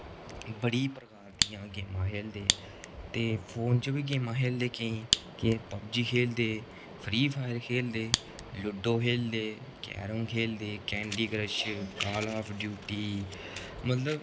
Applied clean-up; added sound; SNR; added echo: none; Fire; 8 dB; none.